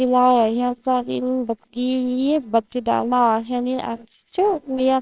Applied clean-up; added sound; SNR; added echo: neural separator model SepFormer WHAMR!.